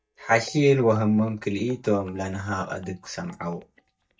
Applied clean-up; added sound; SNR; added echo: neural mask model DeepFilterNet 3.